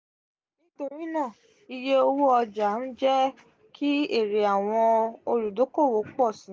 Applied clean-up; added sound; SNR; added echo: none; none; none; none.